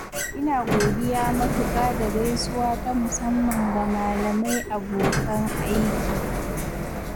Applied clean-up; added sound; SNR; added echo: none; Sliding door; 1 dB; none.